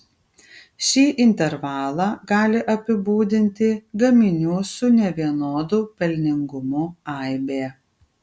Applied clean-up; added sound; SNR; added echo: none; none; none; none.